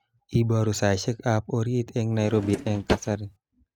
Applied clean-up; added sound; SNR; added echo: neural mask model RNNoise.